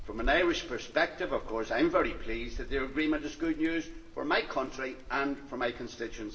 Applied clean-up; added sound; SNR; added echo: none; Rain; 10 dB; reverberation time 0.7 s.